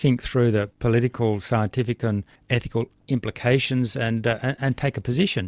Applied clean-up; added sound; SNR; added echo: none; none; none; none.